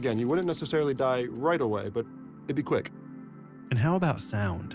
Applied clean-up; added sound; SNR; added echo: none; none; none; none.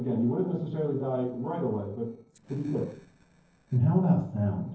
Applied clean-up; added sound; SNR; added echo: neural separator model SepFormer DNS4.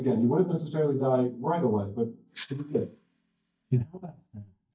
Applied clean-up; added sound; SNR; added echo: neural mask model DeepFilterNet 3.